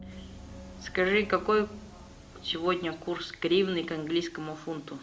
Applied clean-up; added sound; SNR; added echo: none; Gong; 18 dB; none.